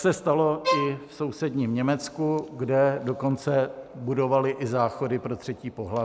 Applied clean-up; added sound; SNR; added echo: none; Bowed string instrument; 4 dB; none.